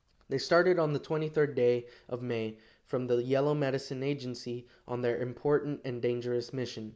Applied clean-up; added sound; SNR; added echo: none; none; none; none.